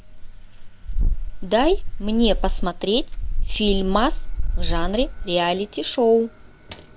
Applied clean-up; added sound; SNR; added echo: none; Keys jangling; 0 dB; none.